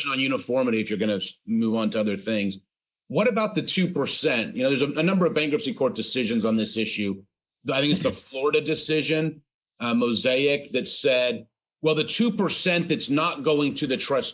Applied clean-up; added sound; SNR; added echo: neural mask model Resemble Enhance denoiser.